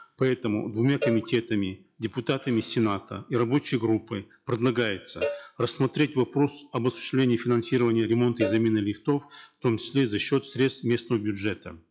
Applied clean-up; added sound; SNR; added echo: classical method log-MMSE.